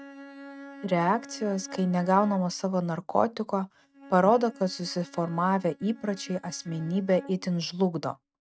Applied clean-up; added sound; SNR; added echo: neural mask model RNNoise.